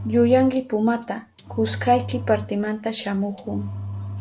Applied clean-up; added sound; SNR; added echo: none; Engine; 10 dB; none.